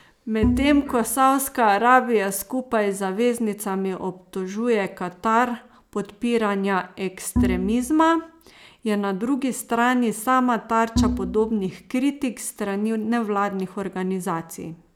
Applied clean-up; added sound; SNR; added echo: none; Bowed string instrument; 4 dB; none.